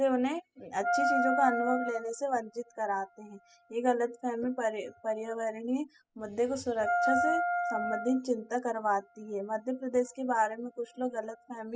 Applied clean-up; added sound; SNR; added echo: classical method spectral subtraction.